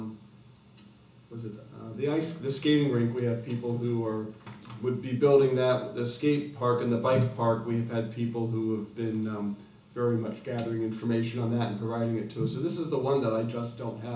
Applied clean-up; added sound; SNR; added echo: none; none; none; reverberation time 0.8 s.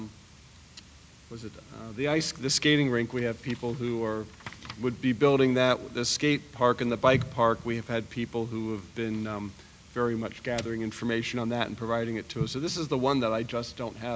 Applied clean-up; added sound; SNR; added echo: none; none; none; none.